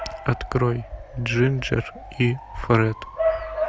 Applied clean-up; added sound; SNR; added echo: none; Bark / Motor vehicle (road) / Siren; 7 dB; none.